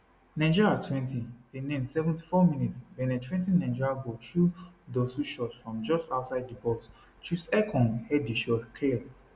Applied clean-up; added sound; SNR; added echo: none; none; none; none.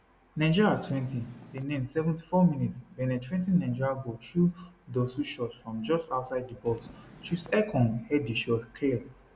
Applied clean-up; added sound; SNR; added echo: none; Purr; 19 dB; none.